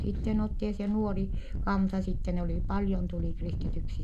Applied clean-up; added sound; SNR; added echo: none; Wind; 0 dB; none.